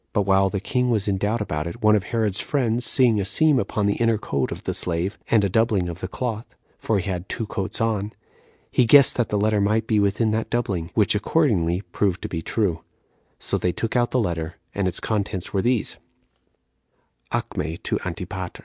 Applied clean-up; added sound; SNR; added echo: none; none; none; none.